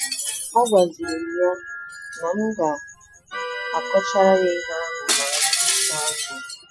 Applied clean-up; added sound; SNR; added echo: classical method Wiener filter.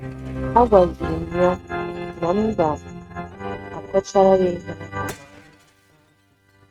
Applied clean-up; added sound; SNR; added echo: neural mask model RNNoise.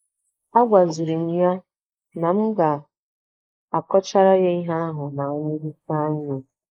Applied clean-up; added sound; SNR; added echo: neural mask model Resemble Enhance denoiser.